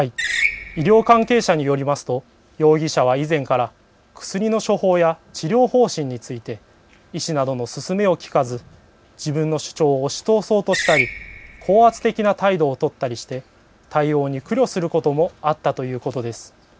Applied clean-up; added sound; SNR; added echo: none; Screech; 6 dB; none.